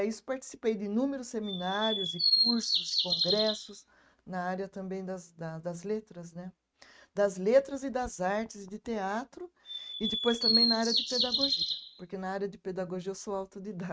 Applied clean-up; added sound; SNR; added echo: neural mask model RNNoise.